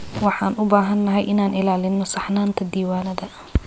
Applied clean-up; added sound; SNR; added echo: none; none; none; none.